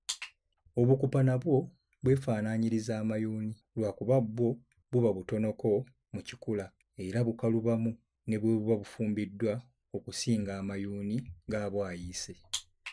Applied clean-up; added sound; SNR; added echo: none; none; none; none.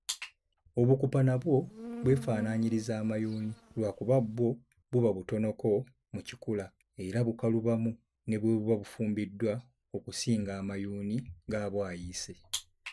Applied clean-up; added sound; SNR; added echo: none; Insect; 14 dB; none.